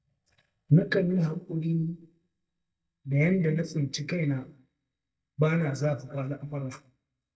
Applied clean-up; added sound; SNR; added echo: neural mask model DeepFilterNet 3.